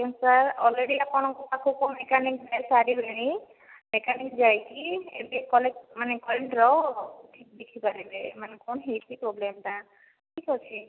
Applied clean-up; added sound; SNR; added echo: none; none; none; none.